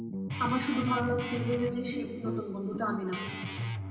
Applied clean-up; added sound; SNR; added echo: none; Guitar; 3 dB; reverberation time 2.2 s.